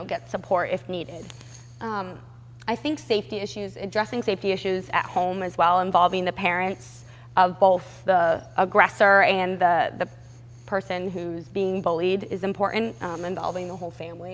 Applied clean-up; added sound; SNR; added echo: none; none; none; none.